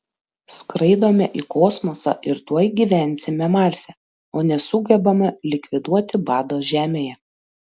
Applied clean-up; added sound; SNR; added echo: none; none; none; none.